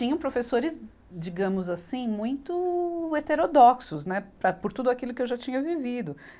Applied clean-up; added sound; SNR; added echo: none; none; none; none.